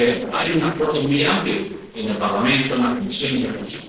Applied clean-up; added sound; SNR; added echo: neural separator model SepFormer DNS4.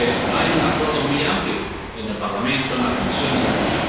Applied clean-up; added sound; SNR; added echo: none; Ocean; 1 dB; reverberation time 1.0 s.